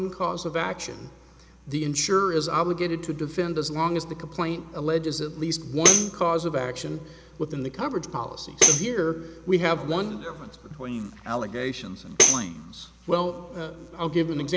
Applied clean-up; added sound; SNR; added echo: none; Tambourine; -2 dB; none.